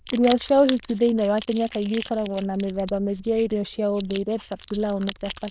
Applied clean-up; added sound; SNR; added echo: neural diffusion model UNIVERSE++.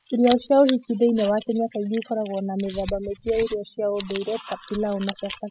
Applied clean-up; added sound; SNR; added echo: classical method spectral subtraction.